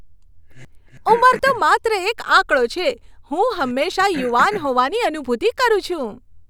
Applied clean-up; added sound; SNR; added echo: none; Cough; 18 dB; none.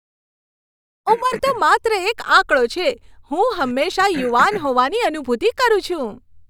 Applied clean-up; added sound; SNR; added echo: neural mask model DeepFilterNet 3.